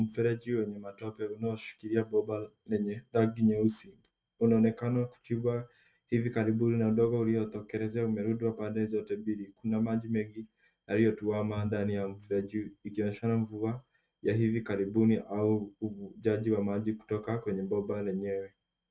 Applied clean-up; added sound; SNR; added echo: neural mask model RNNoise.